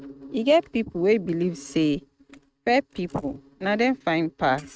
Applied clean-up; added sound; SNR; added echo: neural mask model RNNoise.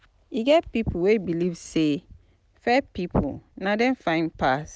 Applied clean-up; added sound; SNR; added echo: none; none; none; none.